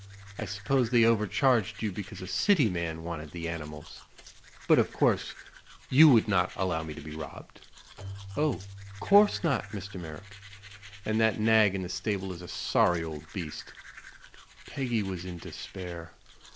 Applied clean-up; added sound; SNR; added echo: none; Keyboard (musical) + Domestic sounds, home sounds; 18 dB; none.